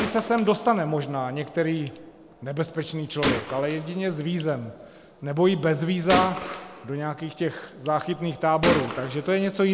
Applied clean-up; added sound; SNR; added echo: none; Gunshot, gunfire; 8 dB; none.